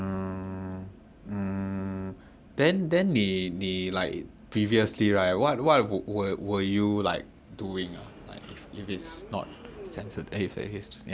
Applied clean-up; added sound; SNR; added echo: none; Subway, metro, underground; 18 dB; none.